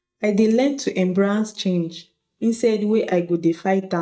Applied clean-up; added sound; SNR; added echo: neural mask model DeepFilterNet 3.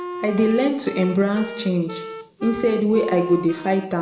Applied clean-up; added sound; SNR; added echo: none; Wind instrument, woodwind instrument; 12 dB; reverberation time 0.8 s.